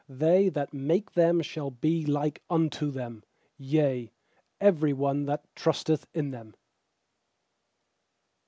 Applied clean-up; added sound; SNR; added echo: none; none; none; none.